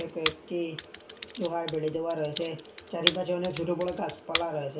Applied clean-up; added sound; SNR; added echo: none; Computer keyboard; 4 dB; reverberation time 0.3 s.